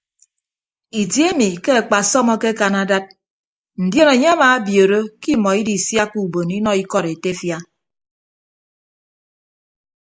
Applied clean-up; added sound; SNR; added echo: neural mask model Resemble Enhance denoiser.